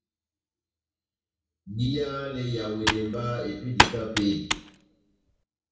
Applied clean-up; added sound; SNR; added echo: none; Computer keyboard; -3 dB; reverberation time 0.6 s.